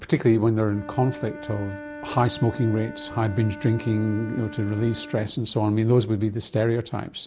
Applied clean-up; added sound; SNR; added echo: none; Wind instrument, woodwind instrument; 16 dB; none.